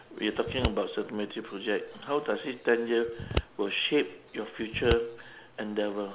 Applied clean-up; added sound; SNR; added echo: none; Scissors; 5 dB; none.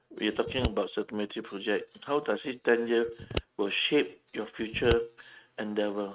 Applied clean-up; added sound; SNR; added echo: neural mask model RNNoise.